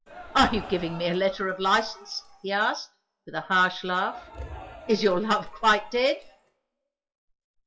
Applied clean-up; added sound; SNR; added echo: classical method WPE with log-MMSE.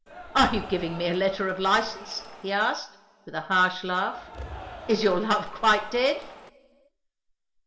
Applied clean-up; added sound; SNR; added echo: none; Cheering; 15 dB; reverberation time 1.3 s.